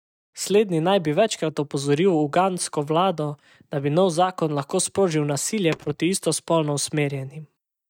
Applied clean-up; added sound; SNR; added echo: neural mask model RNNoise.